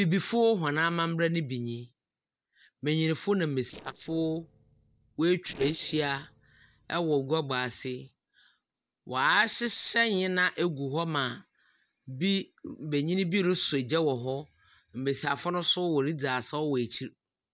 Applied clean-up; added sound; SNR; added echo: neural separator model SepFormer DNS4.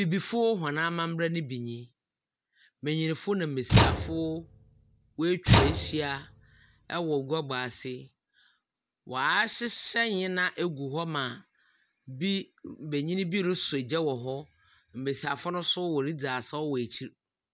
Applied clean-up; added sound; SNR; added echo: none; Slam / Tools; -4 dB; none.